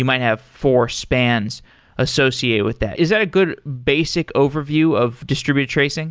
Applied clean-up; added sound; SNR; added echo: none; none; none; none.